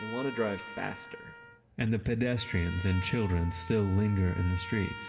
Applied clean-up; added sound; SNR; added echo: none; Trumpet; 14 dB; reverberation time 1.9 s.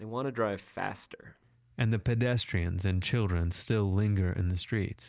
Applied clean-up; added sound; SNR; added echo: none; none; none; none.